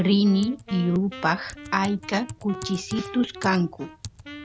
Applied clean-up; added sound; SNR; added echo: none; Typing + Wind instrument, woodwind instrument; 14 dB; none.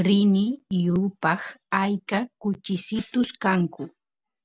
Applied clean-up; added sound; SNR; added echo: none; none; none; none.